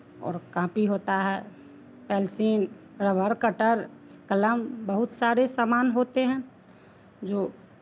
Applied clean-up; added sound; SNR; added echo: none; none; none; none.